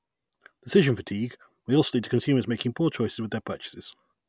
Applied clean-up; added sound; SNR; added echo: none; none; none; none.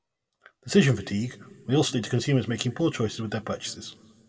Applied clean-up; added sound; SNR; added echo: none; none; none; reverberation time 1.3 s.